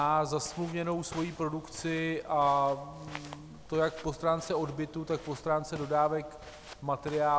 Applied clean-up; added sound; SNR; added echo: none; Walk, footsteps; 18 dB; none.